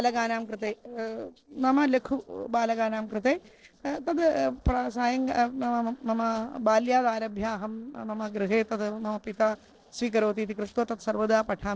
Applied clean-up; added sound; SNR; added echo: neural separator model SepFormer DNS4.